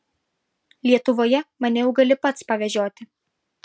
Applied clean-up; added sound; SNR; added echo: none; none; none; none.